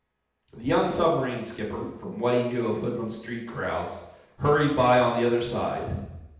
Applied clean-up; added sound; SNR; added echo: none; none; none; reverberation time 0.8 s.